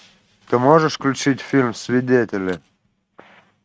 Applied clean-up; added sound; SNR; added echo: neural mask model RNNoise.